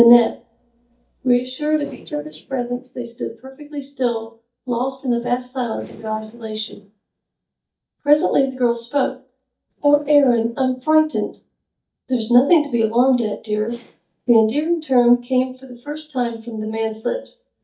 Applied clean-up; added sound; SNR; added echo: neural mask model DeepFilterNet 3.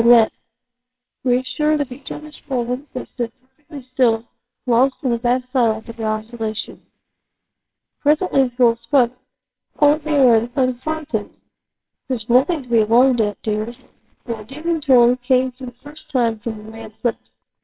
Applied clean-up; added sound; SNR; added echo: neural separator model SepFormer WHAMR!.